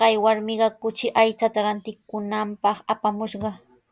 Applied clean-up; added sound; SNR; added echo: none; none; none; none.